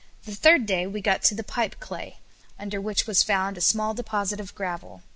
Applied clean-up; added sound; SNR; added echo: none; none; none; none.